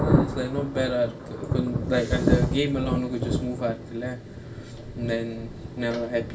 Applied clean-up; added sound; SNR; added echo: none; Thunder; -1 dB; reverberation time 0.1 s.